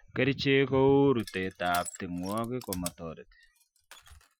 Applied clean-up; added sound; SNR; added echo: classical method Wiener filter.